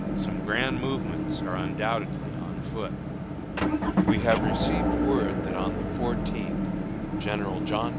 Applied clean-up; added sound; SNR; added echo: none; Motor vehicle (road) / Engine; -5 dB; none.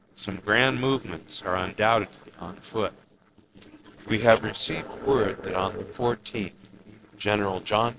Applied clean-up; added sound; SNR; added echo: neural separator model SepFormer DNS4.